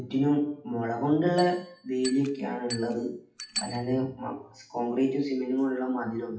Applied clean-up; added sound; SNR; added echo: classical method WPE with log-MMSE.